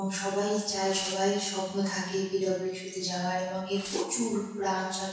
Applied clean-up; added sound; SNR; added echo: none; Fireworks; 15 dB; reverberation time 1.1 s.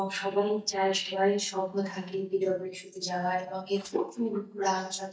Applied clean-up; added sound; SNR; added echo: neural mask model DeepFilterNet 3.